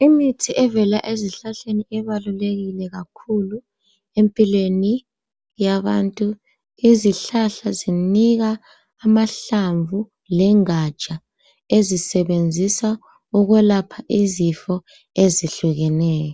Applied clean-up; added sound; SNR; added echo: none; none; none; none.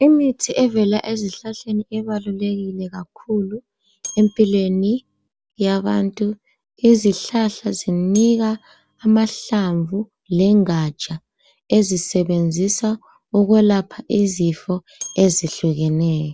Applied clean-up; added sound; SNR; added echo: none; Bell; 19 dB; none.